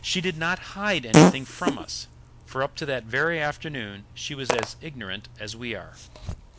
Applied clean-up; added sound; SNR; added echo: none; Fart; -3 dB; none.